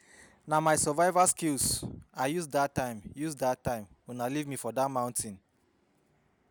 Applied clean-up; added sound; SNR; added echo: none; none; none; none.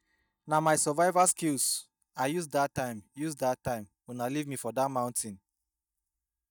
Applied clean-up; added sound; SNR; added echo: neural mask model DeepFilterNet 3.